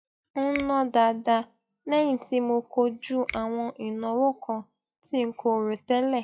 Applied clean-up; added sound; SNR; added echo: classical method log-MMSE.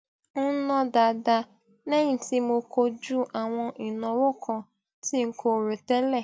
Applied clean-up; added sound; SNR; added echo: none; none; none; none.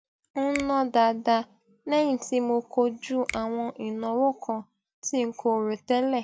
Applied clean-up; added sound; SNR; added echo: none; Finger snapping; 17 dB; none.